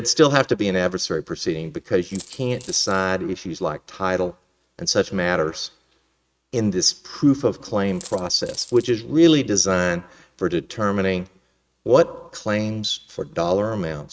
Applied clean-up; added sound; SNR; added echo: neural mask model RNNoise.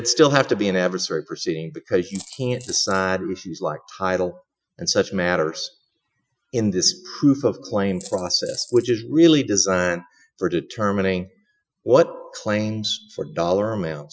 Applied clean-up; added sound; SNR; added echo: classical method Wiener filter.